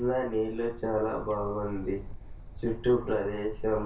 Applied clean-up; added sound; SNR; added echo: none; Bird; 10 dB; reverberation time 0.3 s.